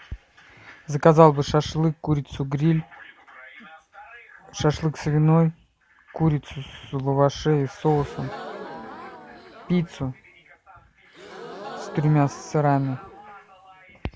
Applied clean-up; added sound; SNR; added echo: none; Crowd / Gasp; 16 dB; none.